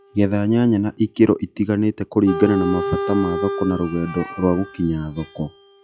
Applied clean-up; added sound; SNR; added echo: classical method log-MMSE.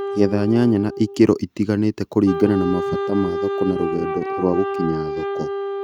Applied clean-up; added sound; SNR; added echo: neural mask model RNNoise.